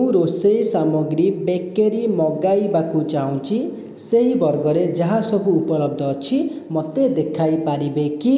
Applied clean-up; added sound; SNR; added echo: none; none; none; none.